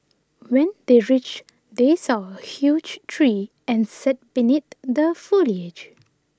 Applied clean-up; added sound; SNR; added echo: none; none; none; none.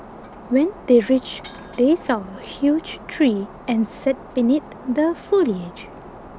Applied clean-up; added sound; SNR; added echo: none; Shatter; 18 dB; none.